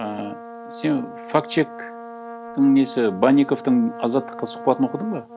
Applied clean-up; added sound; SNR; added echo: none; Brass instrument; 14 dB; none.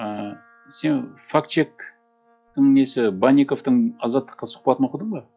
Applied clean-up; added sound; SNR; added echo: classical method log-MMSE.